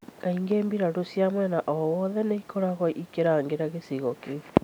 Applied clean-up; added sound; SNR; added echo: none; none; none; none.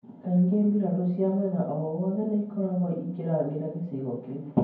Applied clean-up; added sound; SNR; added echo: none; none; none; reverberation time 0.9 s.